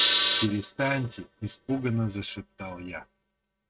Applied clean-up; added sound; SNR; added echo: neural mask model RNNoise.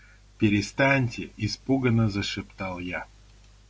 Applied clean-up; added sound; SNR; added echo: none; none; none; none.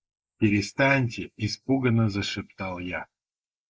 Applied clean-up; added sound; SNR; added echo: neural mask model Resemble Enhance denoiser.